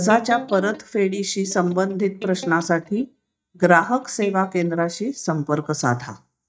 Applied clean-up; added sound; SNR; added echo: neural mask model DeepFilterNet 3.